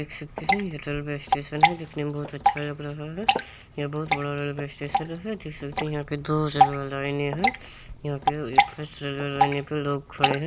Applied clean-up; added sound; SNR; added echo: none; Drip / Water; -2 dB; none.